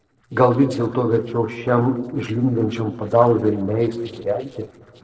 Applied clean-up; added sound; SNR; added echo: neural separator model SepFormer DNS4.